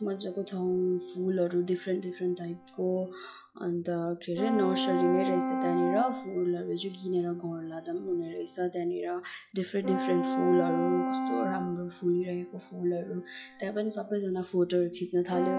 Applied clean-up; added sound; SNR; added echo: classical method log-MMSE.